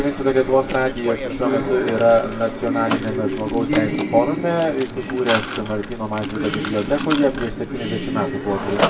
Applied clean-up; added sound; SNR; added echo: none; Mechanisms; 9 dB; reverberation time 0.2 s.